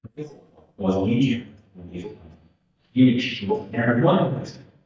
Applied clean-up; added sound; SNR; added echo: neural mask model DeepFilterNet 3.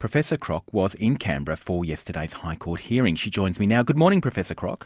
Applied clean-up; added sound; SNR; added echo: none; none; none; none.